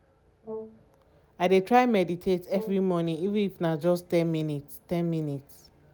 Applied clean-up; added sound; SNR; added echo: none; Brass instrument; 18 dB; none.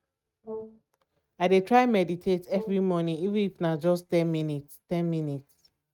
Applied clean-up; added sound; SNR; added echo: neural mask model RNNoise.